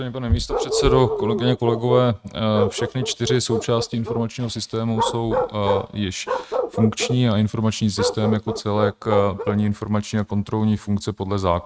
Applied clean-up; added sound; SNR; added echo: neural mask model RNNoise.